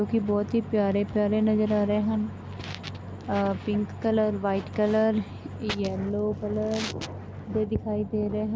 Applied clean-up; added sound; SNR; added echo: none; none; none; none.